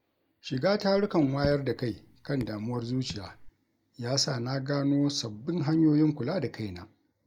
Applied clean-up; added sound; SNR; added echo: neural mask model DeepFilterNet 3.